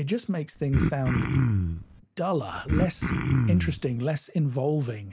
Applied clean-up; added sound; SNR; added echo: none; Cough; -3 dB; none.